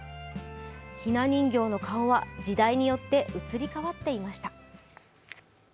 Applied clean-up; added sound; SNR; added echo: none; none; none; none.